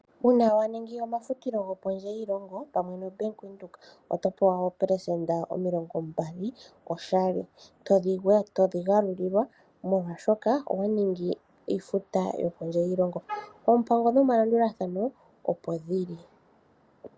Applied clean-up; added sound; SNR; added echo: none; none; none; none.